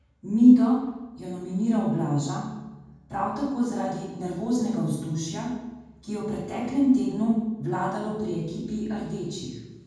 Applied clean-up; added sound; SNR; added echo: none; none; none; reverberation time 1.2 s.